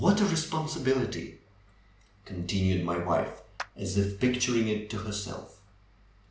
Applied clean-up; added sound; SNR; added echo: none; Clapping; 17 dB; none.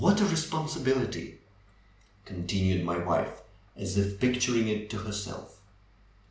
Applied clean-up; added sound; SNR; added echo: none; none; none; none.